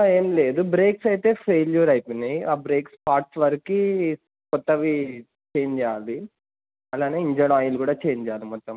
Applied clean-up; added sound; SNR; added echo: none; none; none; none.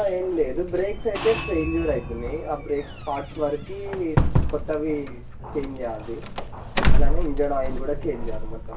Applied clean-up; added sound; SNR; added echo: none; Doorbell; -4 dB; reverberation time 0.2 s.